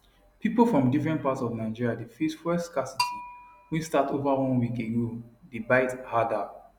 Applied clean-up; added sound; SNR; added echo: none; Bell; 11 dB; none.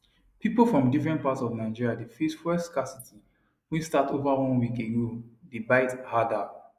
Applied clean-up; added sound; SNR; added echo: neural mask model Resemble Enhance denoiser.